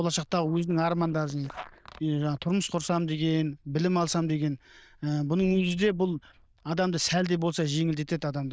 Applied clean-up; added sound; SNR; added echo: neural diffusion model UNIVERSE++.